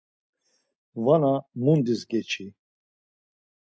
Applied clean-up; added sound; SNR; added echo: none; none; none; none.